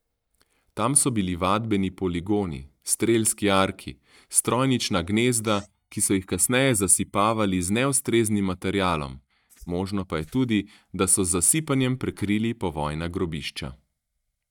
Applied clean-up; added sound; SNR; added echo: neural mask model DeepFilterNet 3.